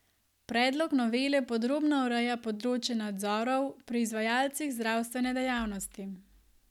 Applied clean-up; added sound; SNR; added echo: none; none; none; none.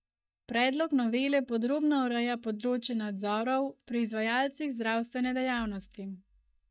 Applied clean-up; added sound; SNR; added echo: neural mask model DeepFilterNet 3.